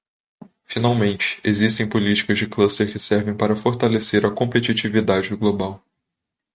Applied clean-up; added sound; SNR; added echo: none; none; none; none.